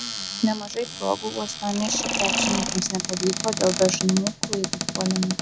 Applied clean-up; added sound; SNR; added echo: none; Mechanisms + Cupboard open or close; 2 dB; none.